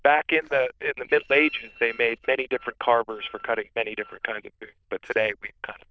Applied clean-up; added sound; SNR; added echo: neural diffusion model UNIVERSE++.